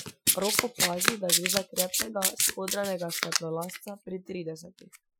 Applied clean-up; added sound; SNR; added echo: classical method Wiener filter.